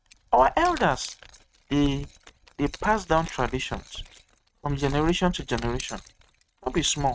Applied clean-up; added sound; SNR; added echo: neural mask model RNNoise.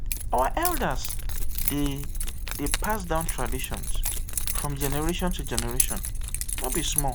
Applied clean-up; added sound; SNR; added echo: none; Keys jangling; -4 dB; none.